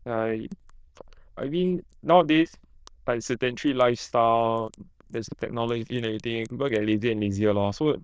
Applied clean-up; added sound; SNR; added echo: neural diffusion model UNIVERSE++.